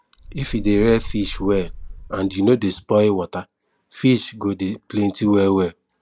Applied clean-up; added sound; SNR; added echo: none; Wind; 11 dB; none.